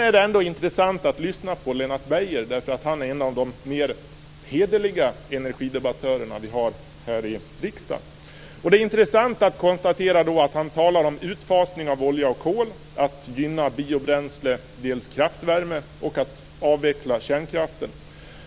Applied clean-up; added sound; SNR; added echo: none; none; none; none.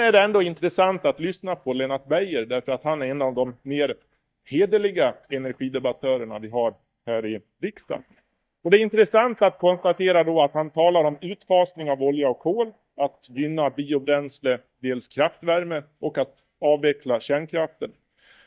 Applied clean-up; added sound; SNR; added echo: neural mask model DeepFilterNet 3.